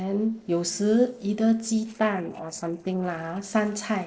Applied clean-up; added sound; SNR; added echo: neural separator model SepFormer DNS4.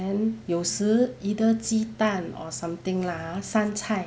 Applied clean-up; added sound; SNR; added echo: none; none; none; none.